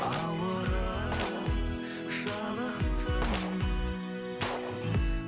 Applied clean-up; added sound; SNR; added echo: none; Gunshot, gunfire; 12 dB; none.